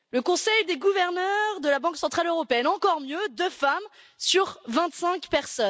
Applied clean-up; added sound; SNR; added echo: none; none; none; none.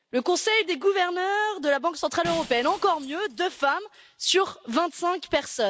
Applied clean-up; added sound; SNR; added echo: none; Shatter; 19 dB; none.